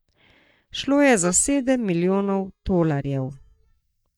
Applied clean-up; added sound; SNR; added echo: neural mask model DeepFilterNet 3.